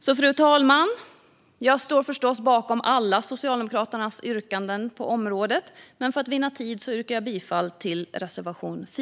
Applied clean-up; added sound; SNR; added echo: none; none; none; none.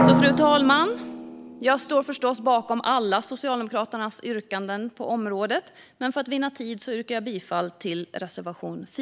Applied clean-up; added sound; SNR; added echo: none; Drum; 5 dB; none.